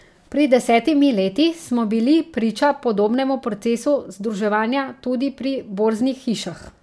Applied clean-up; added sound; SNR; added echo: none; none; none; none.